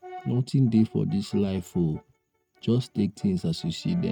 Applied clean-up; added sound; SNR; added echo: neural mask model RNNoise.